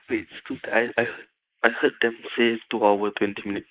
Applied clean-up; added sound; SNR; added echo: neural mask model Resemble Enhance denoiser.